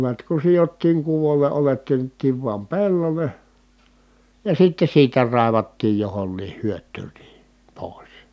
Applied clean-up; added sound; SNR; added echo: none; none; none; none.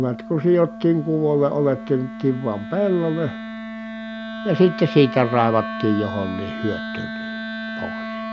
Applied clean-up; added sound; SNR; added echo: none; Wind instrument, woodwind instrument; 9 dB; none.